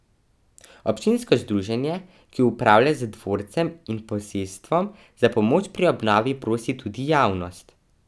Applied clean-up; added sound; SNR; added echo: none; none; none; none.